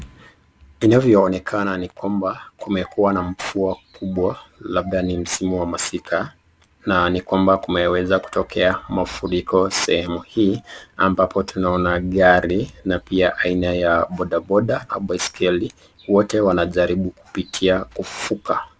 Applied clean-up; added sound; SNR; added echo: none; none; none; none.